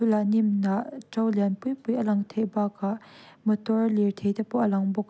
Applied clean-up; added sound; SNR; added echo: none; none; none; none.